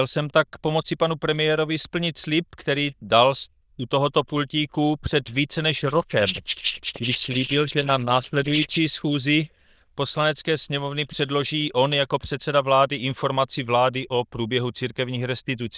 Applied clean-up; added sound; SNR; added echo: neural diffusion model UNIVERSE++.